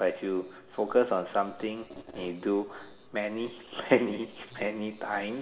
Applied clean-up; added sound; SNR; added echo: none; none; none; reverberation time 1.4 s.